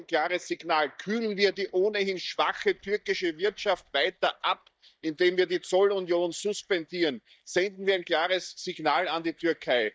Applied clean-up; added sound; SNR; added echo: neural mask model DeepFilterNet 3.